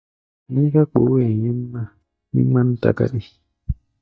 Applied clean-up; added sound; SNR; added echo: neural mask model DeepFilterNet 3.